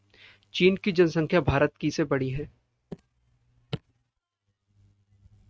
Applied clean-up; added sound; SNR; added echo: neural mask model RNNoise.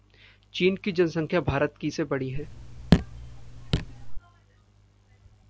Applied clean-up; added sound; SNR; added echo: none; Raindrop / Drip; -3 dB; none.